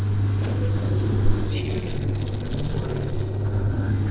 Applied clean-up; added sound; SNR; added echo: neural separator model SepFormer DNS4.